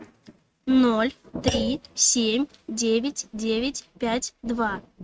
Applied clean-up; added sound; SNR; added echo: neural mask model RNNoise.